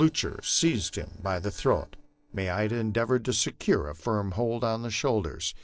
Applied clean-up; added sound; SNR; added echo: neural separator model SepFormer DNS4.